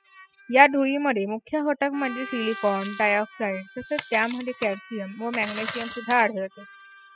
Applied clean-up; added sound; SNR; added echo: classical method spectral subtraction.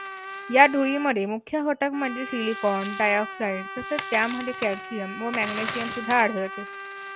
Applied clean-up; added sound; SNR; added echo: none; Trumpet + Coin (dropping); 9 dB; none.